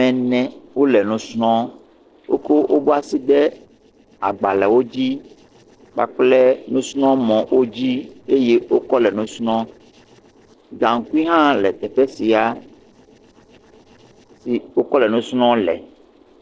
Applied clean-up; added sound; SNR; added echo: neural separator model SepFormer DNS4.